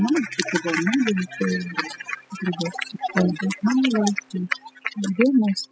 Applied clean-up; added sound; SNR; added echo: classical method spectral subtraction.